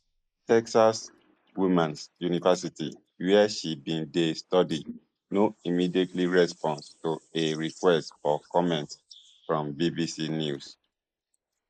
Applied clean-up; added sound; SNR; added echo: neural mask model Resemble Enhance denoiser.